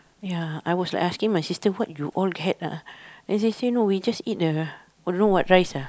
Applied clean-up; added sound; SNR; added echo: none; none; none; none.